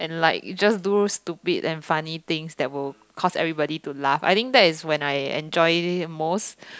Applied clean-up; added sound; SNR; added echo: none; none; none; none.